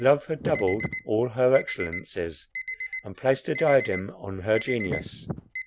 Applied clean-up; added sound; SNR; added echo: none; Wind + Alarm; 10 dB; none.